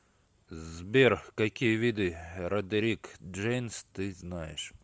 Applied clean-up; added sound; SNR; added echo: none; none; none; none.